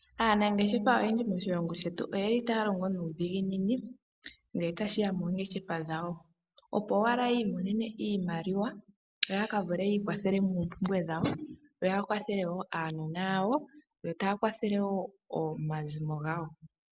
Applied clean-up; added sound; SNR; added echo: none; none; none; none.